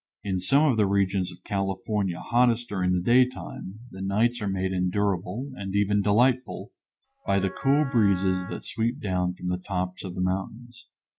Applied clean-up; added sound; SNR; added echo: none; Wind instrument, woodwind instrument; 17 dB; none.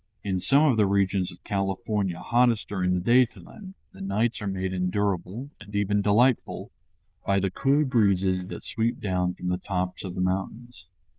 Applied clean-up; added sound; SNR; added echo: neural diffusion model UNIVERSE++.